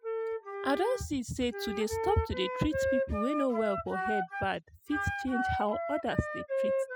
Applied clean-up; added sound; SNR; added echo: classical method spectral subtraction.